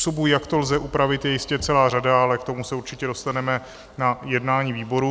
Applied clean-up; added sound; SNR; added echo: none; none; none; none.